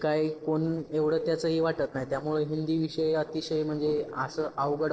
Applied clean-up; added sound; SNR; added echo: neural separator model SepFormer DNS4.